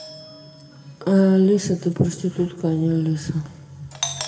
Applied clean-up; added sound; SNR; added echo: none; Doorbell; 16 dB; reverberation time 1.0 s.